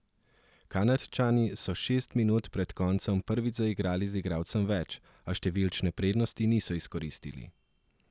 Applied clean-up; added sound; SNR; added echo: none; none; none; none.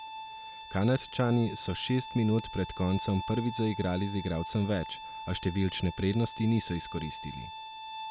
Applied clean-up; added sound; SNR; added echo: none; Bowed string instrument; 12 dB; none.